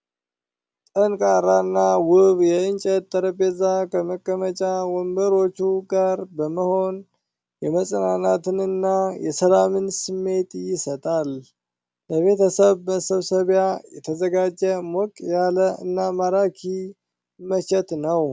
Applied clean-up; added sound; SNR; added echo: none; none; none; none.